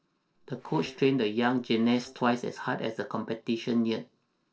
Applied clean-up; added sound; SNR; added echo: neural separator model SepFormer DNS4.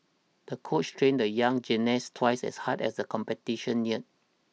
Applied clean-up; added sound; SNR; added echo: none; none; none; none.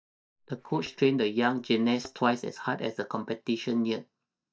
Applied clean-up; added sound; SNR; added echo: neural mask model DeepFilterNet 3.